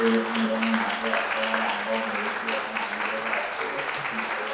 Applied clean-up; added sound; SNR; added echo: none; Applause; -1 dB; reverberation time 0.9 s.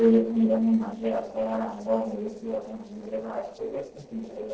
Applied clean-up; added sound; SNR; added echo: neural separator model SepFormer DNS4.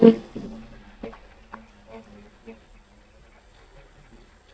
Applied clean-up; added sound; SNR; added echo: neural mask model DeepFilterNet 3.